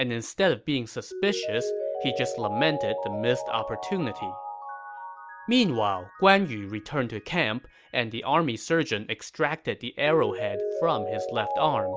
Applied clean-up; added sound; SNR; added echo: none; Mallet percussion; 7 dB; none.